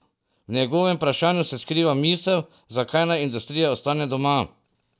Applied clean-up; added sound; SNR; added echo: none; none; none; none.